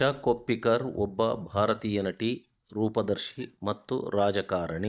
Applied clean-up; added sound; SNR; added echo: neural mask model DeepFilterNet 3.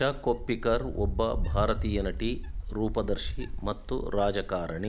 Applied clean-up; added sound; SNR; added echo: none; Wind; 3 dB; none.